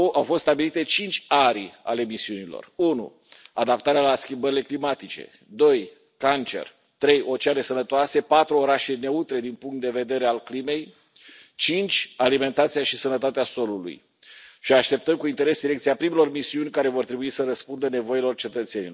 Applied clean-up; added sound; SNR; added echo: none; none; none; none.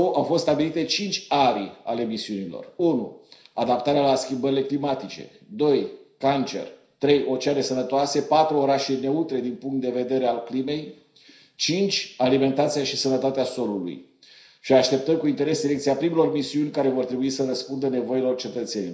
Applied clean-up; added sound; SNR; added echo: none; none; none; reverberation time 0.5 s.